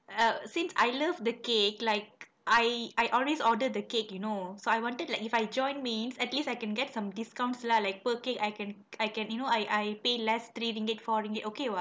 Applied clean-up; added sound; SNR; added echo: none; none; none; none.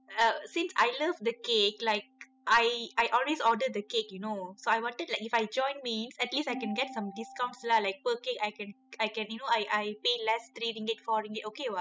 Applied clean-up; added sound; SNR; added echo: classical method spectral subtraction.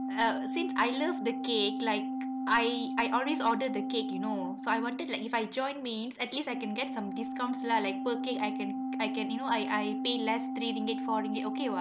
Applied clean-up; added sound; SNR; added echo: none; Organ; 2 dB; none.